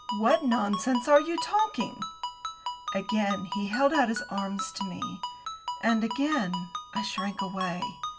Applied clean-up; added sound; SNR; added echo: none; Ringtone; 7 dB; none.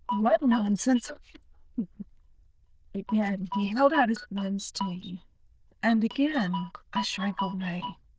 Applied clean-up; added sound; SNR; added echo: neural diffusion model UNIVERSE++.